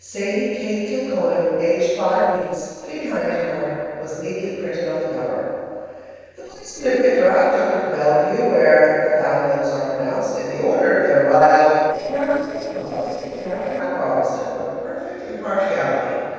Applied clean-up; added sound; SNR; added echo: neural separator model SepFormer DNS4.